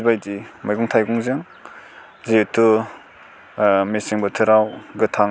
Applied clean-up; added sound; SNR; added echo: none; none; none; none.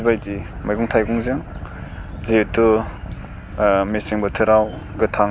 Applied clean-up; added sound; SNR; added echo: none; Fire; 12 dB; none.